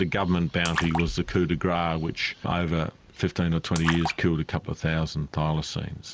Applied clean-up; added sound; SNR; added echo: none; Splash, splatter; 11 dB; none.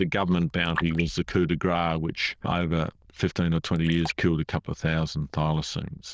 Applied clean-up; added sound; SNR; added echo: neural diffusion model UNIVERSE++.